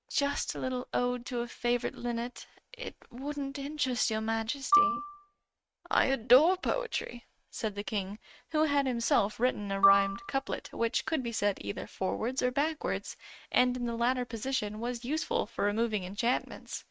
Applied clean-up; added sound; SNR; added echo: neural mask model RNNoise.